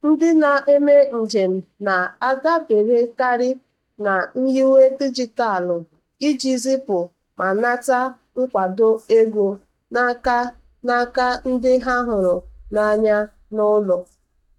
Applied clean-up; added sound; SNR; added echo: neural mask model DeepFilterNet 3.